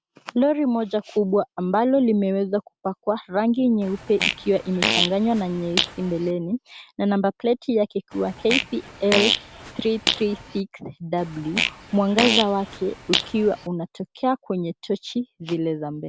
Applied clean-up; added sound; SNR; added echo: none; Fart; 3 dB; none.